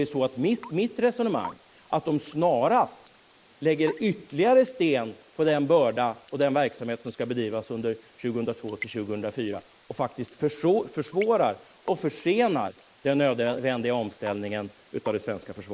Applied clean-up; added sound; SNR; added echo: neural mask model Resemble Enhance denoiser.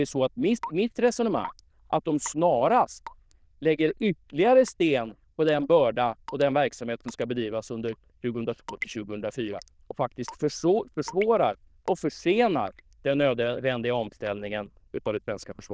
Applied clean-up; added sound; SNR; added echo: neural diffusion model UNIVERSE++.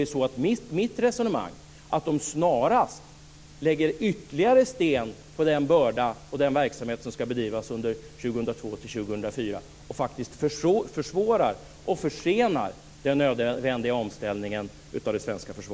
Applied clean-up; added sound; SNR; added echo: none; none; none; none.